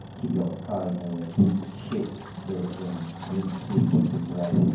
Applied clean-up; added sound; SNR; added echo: none; Engine; 14 dB; reverberation time 0.9 s.